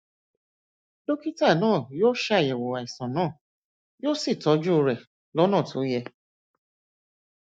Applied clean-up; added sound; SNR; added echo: neural mask model DeepFilterNet 3.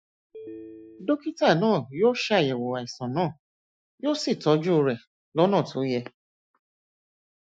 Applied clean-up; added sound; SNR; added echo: classical method Wiener filter.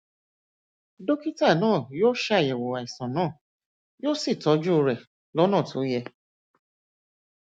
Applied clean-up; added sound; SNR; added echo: none; none; none; none.